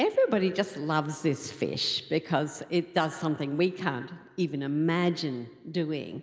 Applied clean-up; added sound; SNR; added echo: none; none; none; none.